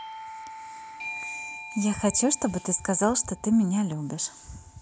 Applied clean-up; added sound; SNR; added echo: none; Doorbell; 14 dB; none.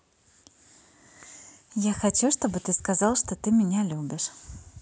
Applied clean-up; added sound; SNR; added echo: none; none; none; none.